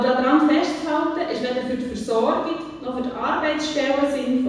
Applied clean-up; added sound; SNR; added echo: none; none; none; reverberation time 1.1 s.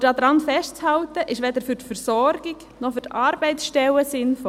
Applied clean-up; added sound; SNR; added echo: none; none; none; none.